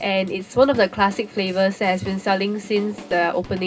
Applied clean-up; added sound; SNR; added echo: none; Drum kit; 19 dB; reverberation time 0.2 s.